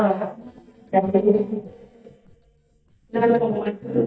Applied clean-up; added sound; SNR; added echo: neural mask model DeepFilterNet 3.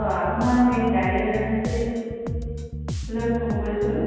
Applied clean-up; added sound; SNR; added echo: none; Bass guitar; 6 dB; reverberation time 2.1 s.